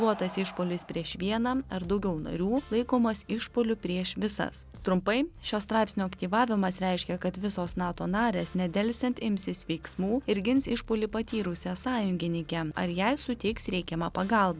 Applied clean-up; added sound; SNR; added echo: none; none; none; none.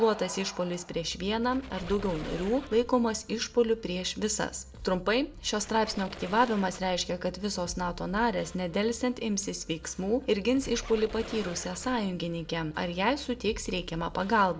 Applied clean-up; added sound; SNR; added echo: none; Squeak; 16 dB; reverberation time 0.3 s.